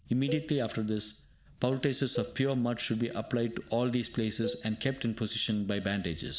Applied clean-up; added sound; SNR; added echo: none; Cowbell; 14 dB; none.